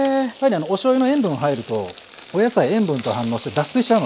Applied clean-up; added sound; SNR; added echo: none; none; none; none.